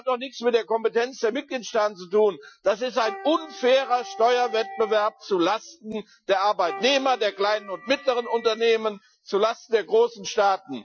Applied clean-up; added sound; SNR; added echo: classical method Wiener filter.